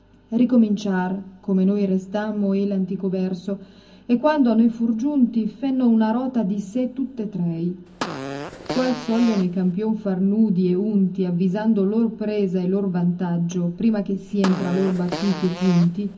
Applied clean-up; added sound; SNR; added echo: none; Fart; 10 dB; reverberation time 0.4 s.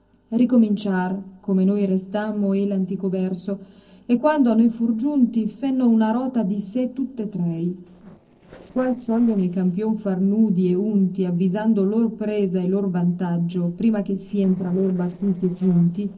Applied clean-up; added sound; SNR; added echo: neural separator model SepFormer DNS4.